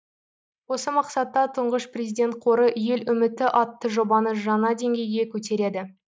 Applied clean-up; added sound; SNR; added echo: neural mask model Resemble Enhance denoiser.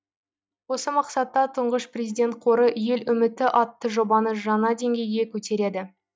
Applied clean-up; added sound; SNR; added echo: neural mask model DeepFilterNet 3.